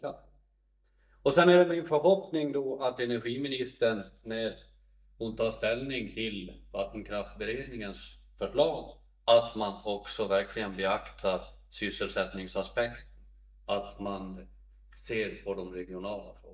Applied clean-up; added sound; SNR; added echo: neural mask model DeepFilterNet 3.